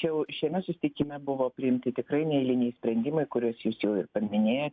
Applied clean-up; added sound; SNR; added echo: none; none; none; none.